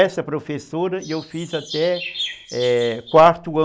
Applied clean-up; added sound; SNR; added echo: none; Chirp, tweet; 13 dB; none.